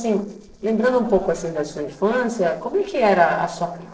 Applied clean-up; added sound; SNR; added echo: neural separator model SepFormer DNS4.